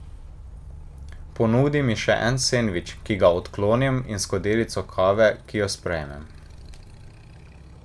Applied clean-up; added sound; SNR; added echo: none; Motorcycle; 17 dB; none.